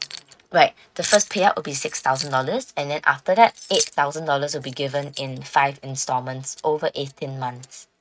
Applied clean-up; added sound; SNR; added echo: neural mask model RNNoise.